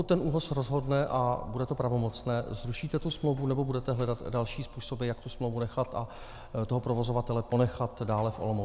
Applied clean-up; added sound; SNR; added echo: none; Buzz; 15 dB; none.